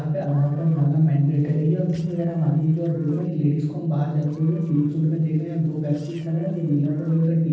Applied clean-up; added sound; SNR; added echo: neural separator model SepFormer DNS4.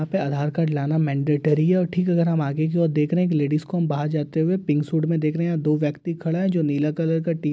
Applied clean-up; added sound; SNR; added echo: none; none; none; none.